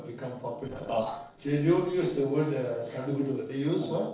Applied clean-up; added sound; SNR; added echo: neural separator model SepFormer DNS4.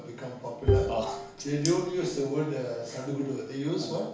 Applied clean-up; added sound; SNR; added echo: none; Bowed string instrument; -1 dB; reverberation time 0.4 s.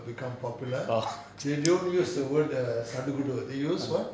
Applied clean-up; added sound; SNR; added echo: none; none; none; none.